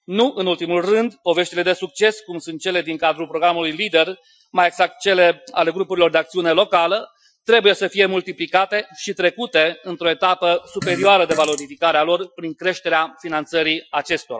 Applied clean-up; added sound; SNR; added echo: classical method Wiener filter.